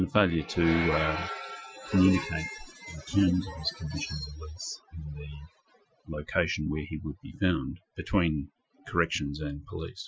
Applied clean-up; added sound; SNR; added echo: classical method Wiener filter.